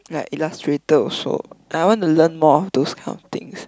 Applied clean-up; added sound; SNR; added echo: none; none; none; none.